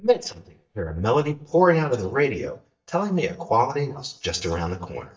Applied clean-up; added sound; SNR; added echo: neural mask model DeepFilterNet 3.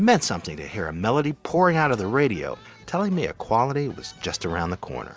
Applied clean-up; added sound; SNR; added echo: none; none; none; none.